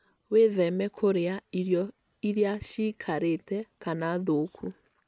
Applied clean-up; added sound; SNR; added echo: none; none; none; none.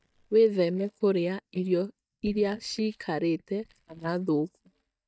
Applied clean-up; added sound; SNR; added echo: neural mask model DeepFilterNet 3.